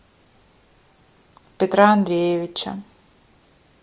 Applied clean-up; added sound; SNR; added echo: none; none; none; none.